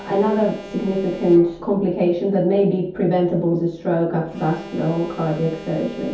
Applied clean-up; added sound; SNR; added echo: none; Alarm; 19 dB; reverberation time 0.6 s.